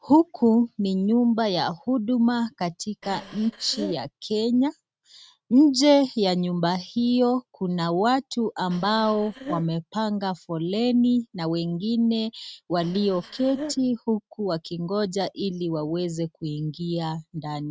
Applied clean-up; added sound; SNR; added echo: neural mask model RNNoise.